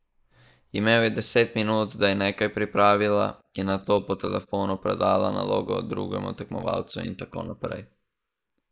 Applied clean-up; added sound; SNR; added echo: neural mask model Resemble Enhance denoiser.